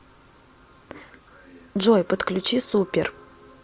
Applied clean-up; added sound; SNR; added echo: none; none; none; none.